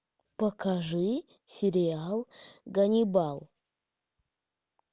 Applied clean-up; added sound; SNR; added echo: none; none; none; none.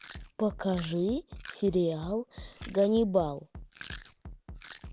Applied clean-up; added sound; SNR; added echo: none; Chewing, mastication + Bass drum; 14 dB; none.